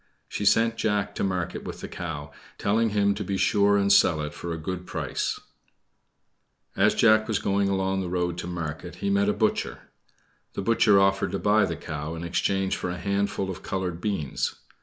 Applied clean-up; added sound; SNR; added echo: none; none; none; none.